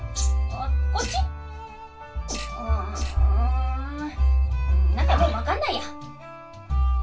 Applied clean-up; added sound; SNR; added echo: none; none; none; reverberation time 0.2 s.